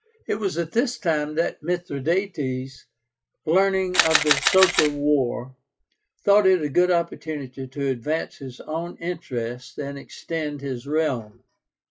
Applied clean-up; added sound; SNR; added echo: classical method log-MMSE.